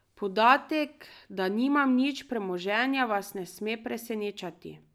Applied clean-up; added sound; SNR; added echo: none; none; none; none.